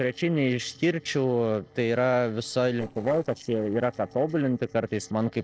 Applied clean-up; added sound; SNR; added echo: neural separator model SepFormer DNS4.